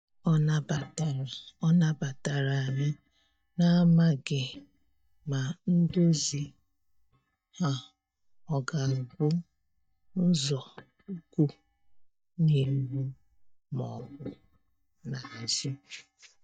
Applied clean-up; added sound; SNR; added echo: neural mask model DeepFilterNet 3.